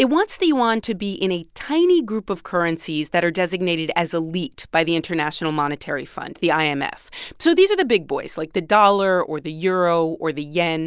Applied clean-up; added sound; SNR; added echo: none; none; none; none.